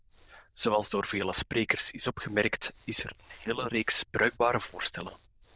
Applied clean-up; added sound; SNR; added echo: neural diffusion model UNIVERSE++.